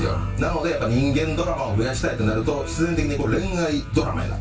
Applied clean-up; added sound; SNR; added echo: none; none; none; reverberation time 0.2 s.